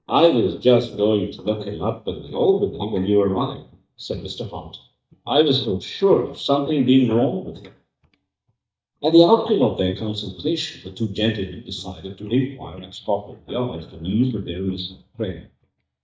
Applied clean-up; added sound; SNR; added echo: neural mask model DeepFilterNet 3.